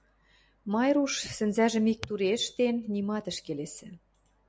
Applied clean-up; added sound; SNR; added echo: none; none; none; none.